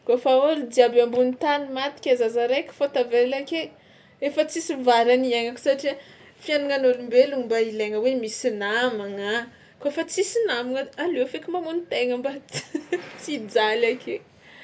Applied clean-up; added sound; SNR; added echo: none; none; none; none.